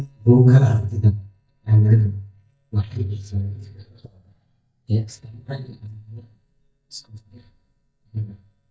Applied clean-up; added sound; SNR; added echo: neural mask model DeepFilterNet 3.